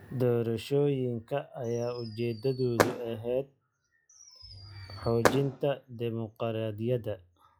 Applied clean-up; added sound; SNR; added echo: classical method log-MMSE.